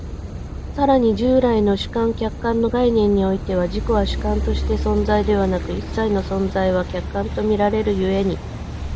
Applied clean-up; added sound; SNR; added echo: none; Car passing by / Idling / Accelerating, revving, vroom; 7 dB; none.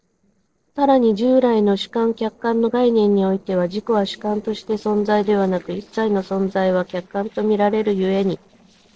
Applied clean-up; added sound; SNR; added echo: neural separator model SepFormer DNS4.